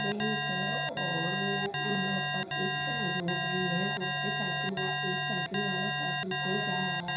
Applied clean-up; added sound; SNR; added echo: none; Alarm; -3 dB; reverberation time 0.5 s.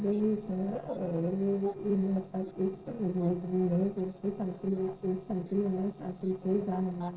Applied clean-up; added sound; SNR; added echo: neural separator model SepFormer DNS4.